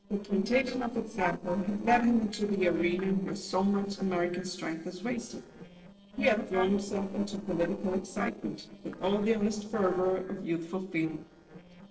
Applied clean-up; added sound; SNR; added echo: neural separator model SepFormer DNS4.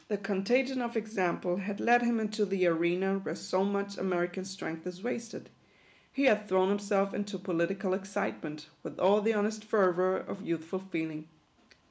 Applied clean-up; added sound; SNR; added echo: none; none; none; none.